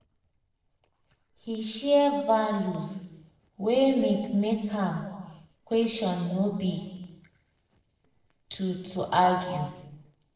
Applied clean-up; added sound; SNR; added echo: neural separator model SepFormer DNS4.